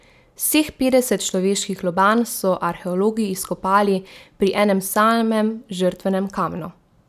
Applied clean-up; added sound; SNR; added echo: none; none; none; none.